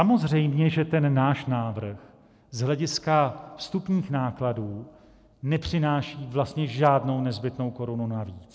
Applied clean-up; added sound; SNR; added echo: none; none; none; none.